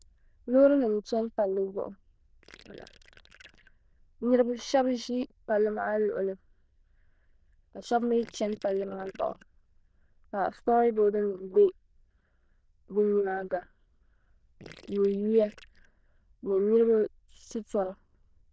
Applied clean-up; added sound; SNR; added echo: neural diffusion model UNIVERSE++.